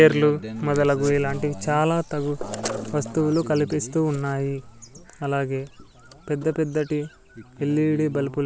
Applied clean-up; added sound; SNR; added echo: none; none; none; none.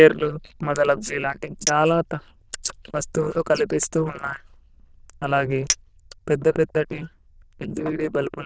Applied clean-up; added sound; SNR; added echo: neural diffusion model UNIVERSE++.